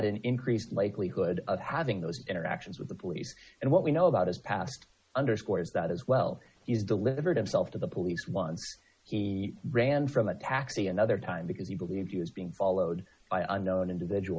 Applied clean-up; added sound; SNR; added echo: none; none; none; none.